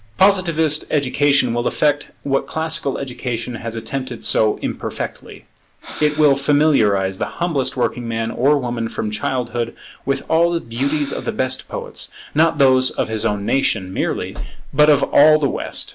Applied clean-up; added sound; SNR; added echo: none; Breathing; 17 dB; none.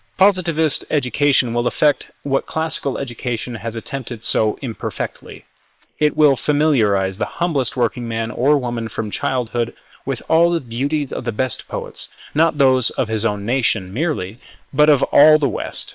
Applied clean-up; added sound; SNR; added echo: neural separator model SepFormer WHAM!.